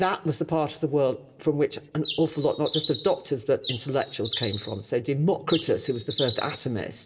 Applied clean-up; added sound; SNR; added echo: none; Bird; 4 dB; reverberation time 0.7 s.